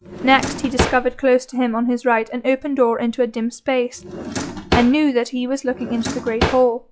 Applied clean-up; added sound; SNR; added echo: classical method log-MMSE.